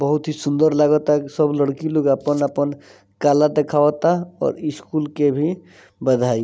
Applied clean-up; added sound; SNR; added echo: none; none; none; none.